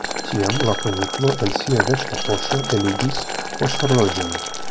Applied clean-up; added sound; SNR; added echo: none; Boiling + Doorbell; 3 dB; none.